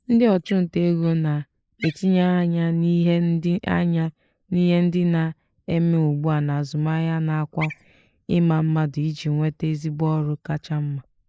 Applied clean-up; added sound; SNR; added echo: neural mask model Resemble Enhance denoiser.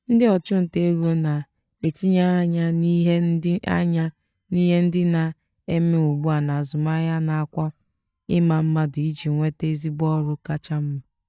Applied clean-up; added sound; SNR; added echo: neural mask model DeepFilterNet 3.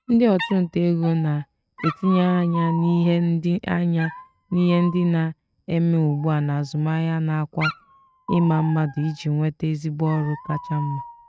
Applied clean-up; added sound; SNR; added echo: neural mask model RNNoise.